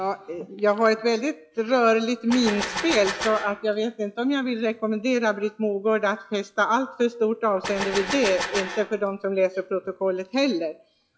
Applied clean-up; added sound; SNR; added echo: classical method log-MMSE.